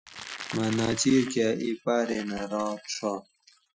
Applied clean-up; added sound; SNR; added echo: classical method Wiener filter.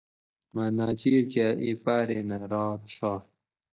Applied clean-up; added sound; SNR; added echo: neural mask model DeepFilterNet 3.